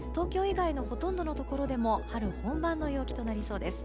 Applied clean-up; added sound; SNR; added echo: none; Musical instrument; 4 dB; none.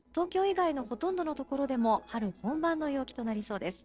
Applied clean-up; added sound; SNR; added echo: neural separator model SepFormer DNS4.